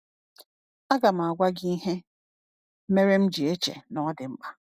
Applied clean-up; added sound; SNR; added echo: none; none; none; none.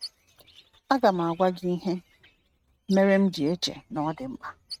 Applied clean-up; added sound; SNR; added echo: neural mask model RNNoise.